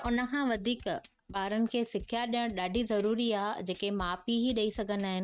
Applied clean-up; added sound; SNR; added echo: neural mask model RNNoise.